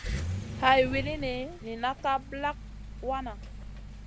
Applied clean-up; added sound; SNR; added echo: none; Accelerating, revving, vroom; 7 dB; none.